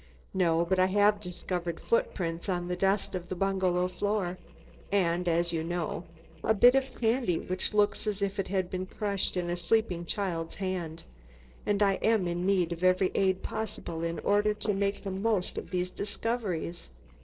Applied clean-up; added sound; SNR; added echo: neural separator model SepFormer DNS4.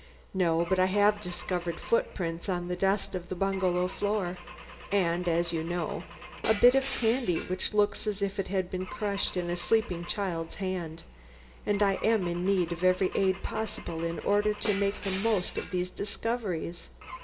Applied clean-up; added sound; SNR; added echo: none; Glass / Engine / Car; 15 dB; reverberation time 1.0 s.